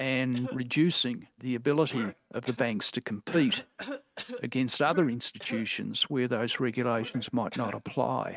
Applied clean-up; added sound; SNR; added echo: neural mask model RNNoise.